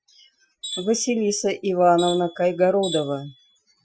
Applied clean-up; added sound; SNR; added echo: classical method Wiener filter.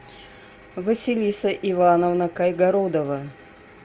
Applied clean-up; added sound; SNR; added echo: none; none; none; none.